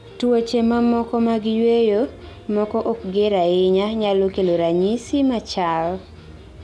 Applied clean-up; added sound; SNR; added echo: none; none; none; none.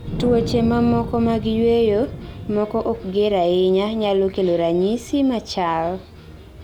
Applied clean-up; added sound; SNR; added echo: none; Wind; 12 dB; none.